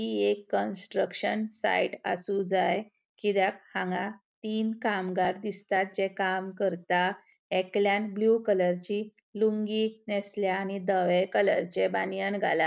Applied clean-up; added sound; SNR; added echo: none; none; none; none.